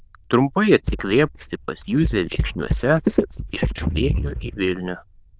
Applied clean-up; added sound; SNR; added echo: neural diffusion model UNIVERSE++.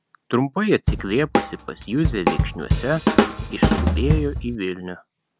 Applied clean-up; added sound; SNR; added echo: none; Drum / Drum kit; -4 dB; none.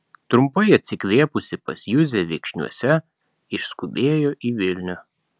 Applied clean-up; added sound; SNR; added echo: none; none; none; none.